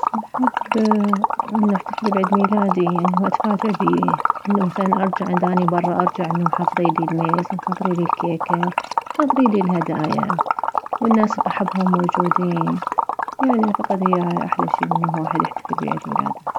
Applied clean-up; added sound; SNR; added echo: none; Liquid; 2 dB; none.